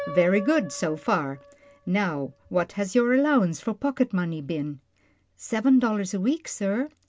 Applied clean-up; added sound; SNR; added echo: none; Piano; 19 dB; none.